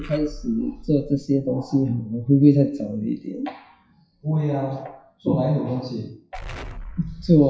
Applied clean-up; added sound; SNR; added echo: classical method WPE with log-MMSE.